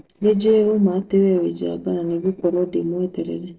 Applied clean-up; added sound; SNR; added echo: neural separator model SepFormer DNS4.